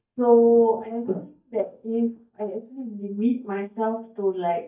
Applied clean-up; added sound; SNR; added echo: neural mask model DeepFilterNet 3.